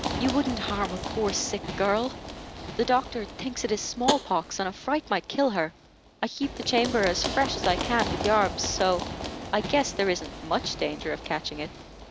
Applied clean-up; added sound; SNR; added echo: none; Tap + Run; 7 dB; none.